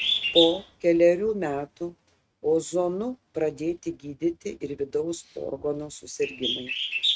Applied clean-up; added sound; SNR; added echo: neural mask model RNNoise.